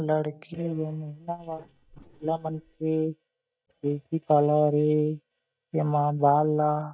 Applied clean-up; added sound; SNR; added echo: neural mask model DeepFilterNet 3.